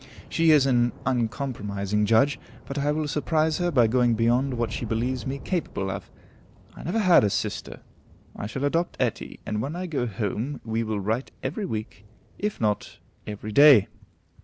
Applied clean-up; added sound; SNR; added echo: none; Thunder / Rain; 19 dB; none.